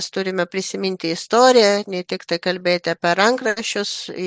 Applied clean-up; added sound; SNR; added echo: none; none; none; none.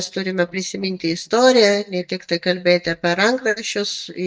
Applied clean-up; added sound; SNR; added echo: neural mask model DeepFilterNet 3.